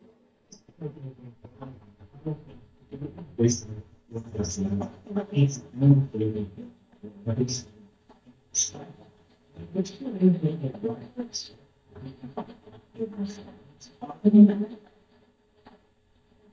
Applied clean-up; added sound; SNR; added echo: neural mask model DeepFilterNet 3.